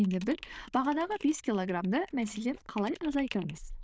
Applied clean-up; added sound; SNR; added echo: neural diffusion model UNIVERSE++.